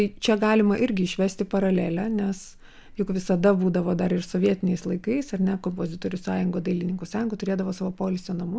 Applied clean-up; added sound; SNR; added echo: none; none; none; none.